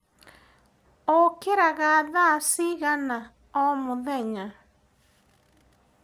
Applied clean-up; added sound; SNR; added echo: none; none; none; none.